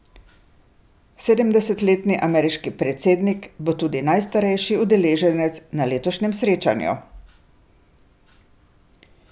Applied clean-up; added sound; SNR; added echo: none; none; none; none.